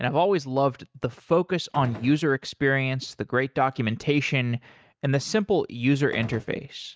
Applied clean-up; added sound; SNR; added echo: neural mask model RNNoise.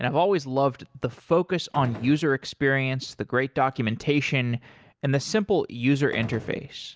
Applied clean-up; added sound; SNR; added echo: none; Gunshot, gunfire; 14 dB; none.